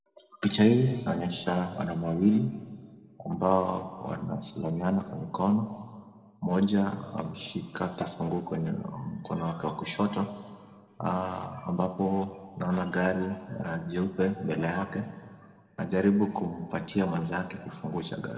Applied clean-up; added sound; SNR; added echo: none; none; none; reverberation time 1.9 s.